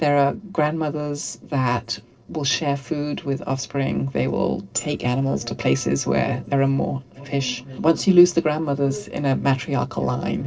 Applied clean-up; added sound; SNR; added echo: neural separator model SepFormer DNS4.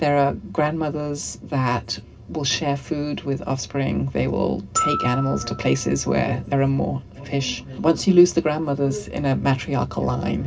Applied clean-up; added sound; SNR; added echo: none; Glockenspiel; 8 dB; reverberation time 0.4 s.